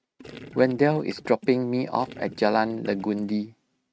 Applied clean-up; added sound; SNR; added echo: neural mask model RNNoise.